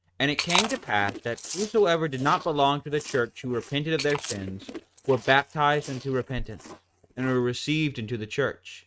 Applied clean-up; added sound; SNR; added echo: neural mask model RNNoise.